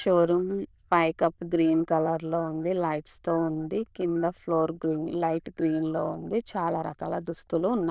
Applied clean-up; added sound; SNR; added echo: neural diffusion model UNIVERSE++.